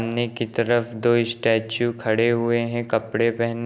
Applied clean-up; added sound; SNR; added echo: none; none; none; none.